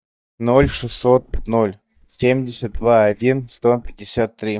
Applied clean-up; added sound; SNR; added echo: neural mask model DeepFilterNet 3.